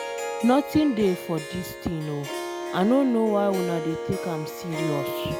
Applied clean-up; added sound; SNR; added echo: none; Harp; 7 dB; none.